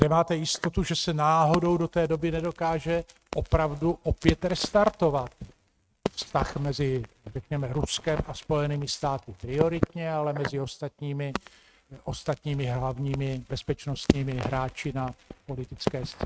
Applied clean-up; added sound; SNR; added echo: neural mask model RNNoise.